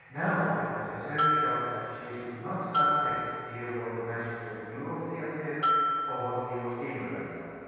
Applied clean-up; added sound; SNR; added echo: none; Bell; -4 dB; reverberation time 2.2 s.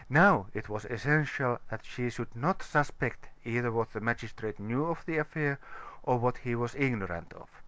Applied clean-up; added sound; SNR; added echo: none; none; none; none.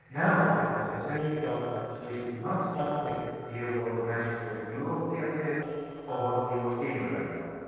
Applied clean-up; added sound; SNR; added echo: neural separator model SepFormer DNS4.